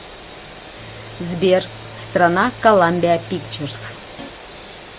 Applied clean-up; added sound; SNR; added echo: none; Engine / Domestic sounds, home sounds + Guitar; 18 dB; none.